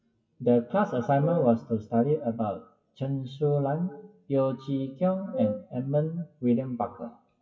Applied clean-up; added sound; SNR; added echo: classical method WPE with log-MMSE.